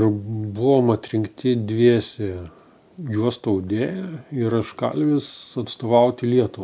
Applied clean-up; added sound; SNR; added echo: none; none; none; none.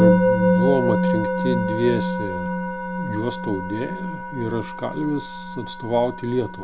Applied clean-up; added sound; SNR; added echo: none; Musical instrument; -3 dB; none.